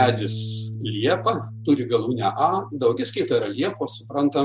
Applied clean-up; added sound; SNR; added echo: none; Bass guitar; 11 dB; none.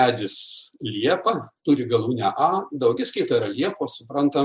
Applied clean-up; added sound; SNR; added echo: none; none; none; none.